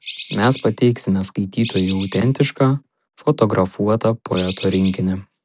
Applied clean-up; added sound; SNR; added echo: none; Bird; 6 dB; none.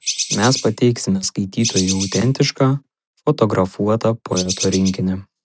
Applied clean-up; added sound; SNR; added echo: neural mask model RNNoise.